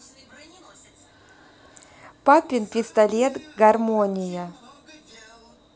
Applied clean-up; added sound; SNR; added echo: none; none; none; none.